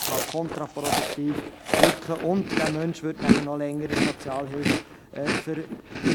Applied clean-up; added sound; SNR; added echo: none; Chewing, mastication; -3 dB; none.